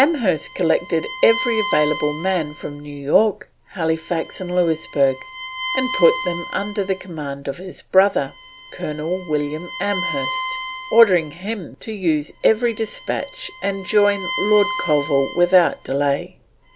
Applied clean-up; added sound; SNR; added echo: none; Bowed string instrument; 11 dB; none.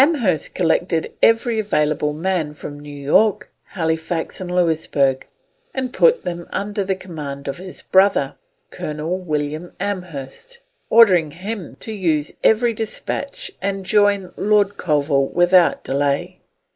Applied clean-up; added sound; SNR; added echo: neural mask model Resemble Enhance denoiser.